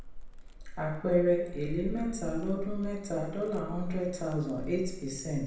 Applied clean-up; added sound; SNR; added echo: none; Crackle; 7 dB; reverberation time 0.9 s.